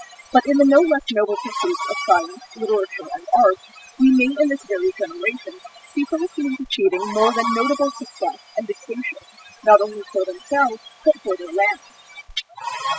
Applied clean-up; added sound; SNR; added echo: classical method spectral subtraction.